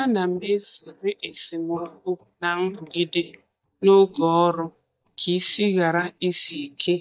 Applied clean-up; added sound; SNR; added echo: neural mask model DeepFilterNet 3.